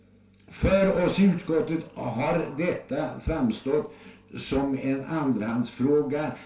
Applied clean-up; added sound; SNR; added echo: none; none; none; reverberation time 0.3 s.